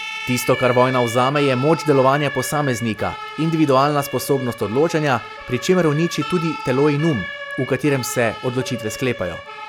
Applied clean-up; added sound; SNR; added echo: none; Siren; 11 dB; none.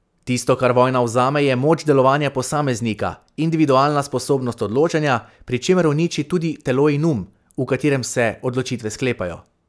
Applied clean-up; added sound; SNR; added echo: none; none; none; none.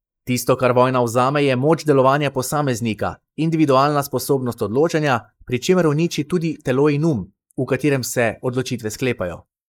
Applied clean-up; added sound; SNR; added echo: neural mask model Resemble Enhance denoiser.